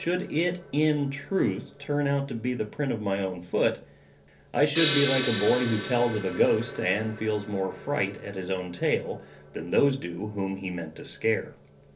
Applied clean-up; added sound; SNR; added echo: none; Gong; 4 dB; reverberation time 0.3 s.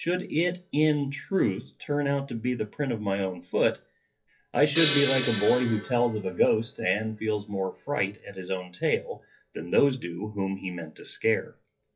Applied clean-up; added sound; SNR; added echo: classical method WPE with log-MMSE.